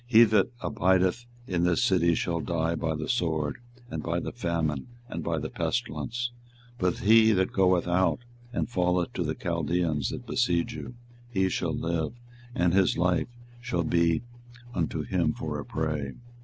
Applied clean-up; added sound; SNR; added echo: none; none; none; none.